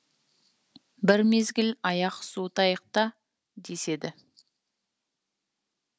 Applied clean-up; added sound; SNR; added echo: none; none; none; none.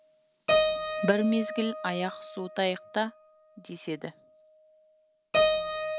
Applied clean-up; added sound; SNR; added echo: none; Keyboard (musical); -1 dB; none.